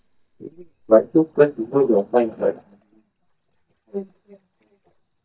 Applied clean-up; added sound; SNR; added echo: neural mask model DeepFilterNet 3.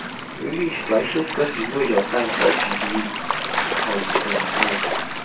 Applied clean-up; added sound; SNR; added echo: none; Gull, seagull / Waves, surf; 0 dB; reverberation time 0.2 s.